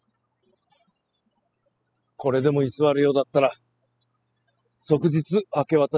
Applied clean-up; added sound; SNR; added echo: classical method spectral subtraction.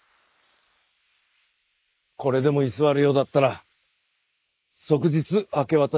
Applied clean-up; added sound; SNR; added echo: neural mask model Resemble Enhance denoiser.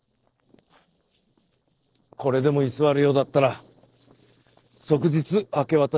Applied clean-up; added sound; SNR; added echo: neural separator model SepFormer DNS4.